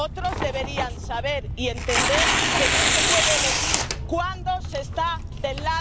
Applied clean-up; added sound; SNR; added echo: none; Tearing; -4 dB; none.